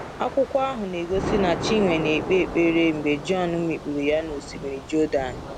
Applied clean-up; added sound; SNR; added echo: none; Thunder / Rain; 8 dB; none.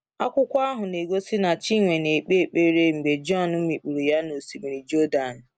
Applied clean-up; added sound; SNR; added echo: none; none; none; none.